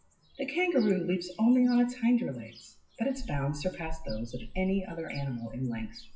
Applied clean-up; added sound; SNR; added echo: classical method WPE with log-MMSE.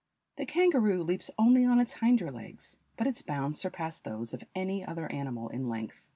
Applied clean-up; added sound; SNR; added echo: none; none; none; none.